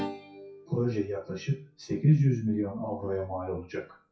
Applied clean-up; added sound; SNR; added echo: classical method WPE with log-MMSE.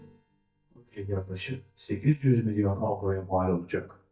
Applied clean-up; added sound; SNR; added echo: neural mask model DeepFilterNet 3.